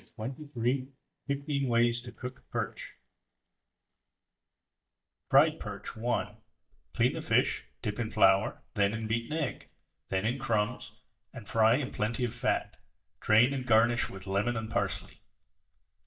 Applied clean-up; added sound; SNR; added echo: neural mask model DeepFilterNet 3.